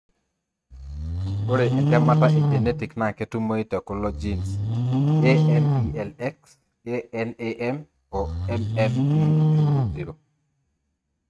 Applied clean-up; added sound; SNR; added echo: neural mask model RNNoise.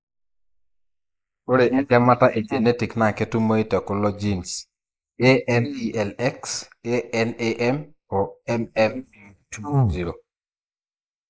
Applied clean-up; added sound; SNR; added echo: neural mask model Resemble Enhance denoiser.